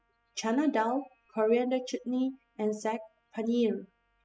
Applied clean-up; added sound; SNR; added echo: classical method spectral subtraction.